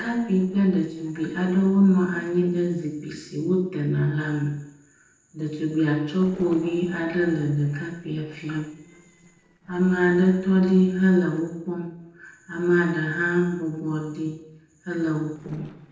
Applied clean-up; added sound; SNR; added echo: neural separator model SepFormer DNS4.